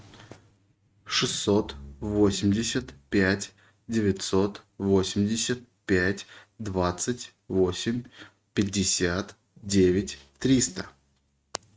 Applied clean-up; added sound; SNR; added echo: neural mask model RNNoise.